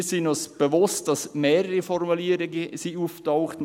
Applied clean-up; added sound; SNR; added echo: none; none; none; none.